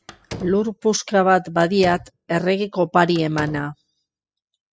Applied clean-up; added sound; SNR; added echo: classical method spectral subtraction.